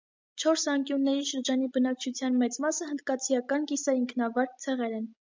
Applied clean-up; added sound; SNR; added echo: none; none; none; none.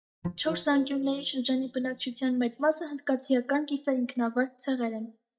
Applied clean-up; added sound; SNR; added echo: neural mask model DeepFilterNet 3.